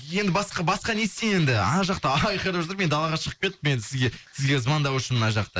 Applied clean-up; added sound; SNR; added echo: neural mask model Resemble Enhance denoiser.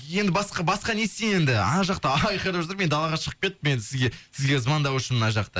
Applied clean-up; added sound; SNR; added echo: none; none; none; none.